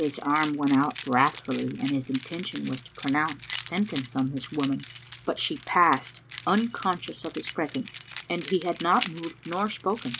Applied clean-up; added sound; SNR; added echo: none; Keys jangling; 10 dB; none.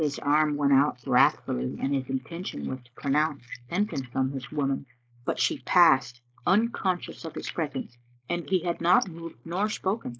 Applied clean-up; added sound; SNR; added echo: neural mask model Resemble Enhance denoiser.